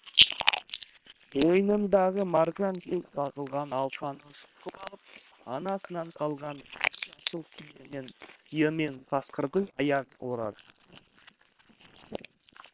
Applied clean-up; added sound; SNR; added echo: neural separator model SepFormer WHAM!.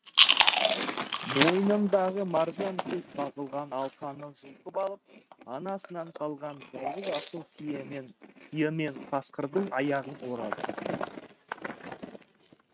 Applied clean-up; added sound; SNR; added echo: neural mask model RNNoise.